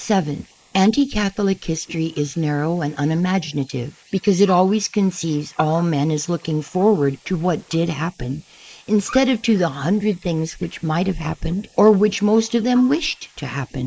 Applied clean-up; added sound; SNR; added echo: neural mask model Resemble Enhance denoiser.